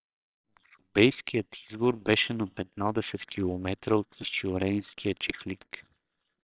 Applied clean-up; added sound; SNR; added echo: neural separator model SepFormer WHAMR!.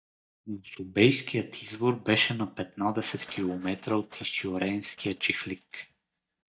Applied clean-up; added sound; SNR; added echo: neural mask model DeepFilterNet 3.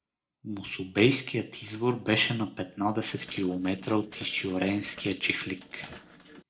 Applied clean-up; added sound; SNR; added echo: neural separator model SepFormer DNS4.